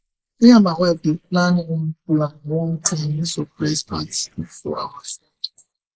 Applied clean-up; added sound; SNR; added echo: neural mask model Resemble Enhance denoiser.